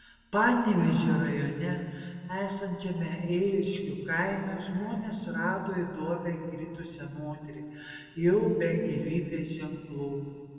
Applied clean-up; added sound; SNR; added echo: none; none; none; reverberation time 2.2 s.